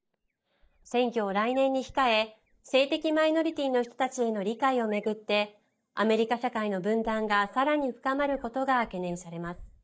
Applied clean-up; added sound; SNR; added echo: neural mask model DeepFilterNet 3.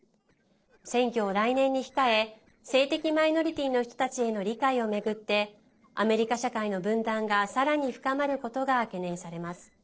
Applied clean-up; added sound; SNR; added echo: neural separator model SepFormer DNS4.